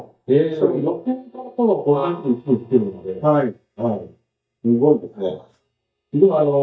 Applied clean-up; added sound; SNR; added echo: neural mask model DeepFilterNet 3.